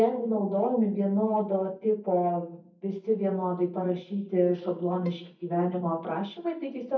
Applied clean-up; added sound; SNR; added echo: neural mask model DeepFilterNet 3.